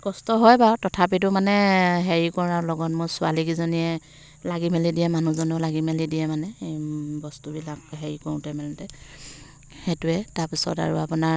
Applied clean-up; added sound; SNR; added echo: none; none; none; none.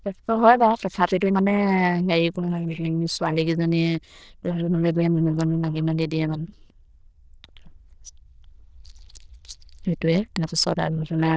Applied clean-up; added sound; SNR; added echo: neural diffusion model UNIVERSE++.